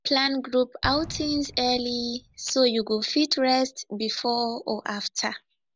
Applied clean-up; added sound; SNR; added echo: none; Explosion; 20 dB; none.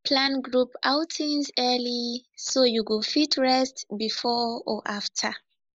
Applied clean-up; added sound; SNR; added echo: neural mask model Resemble Enhance denoiser.